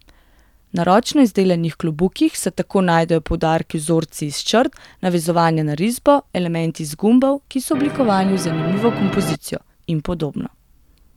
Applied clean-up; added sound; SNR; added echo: none; Musical instrument; 6 dB; none.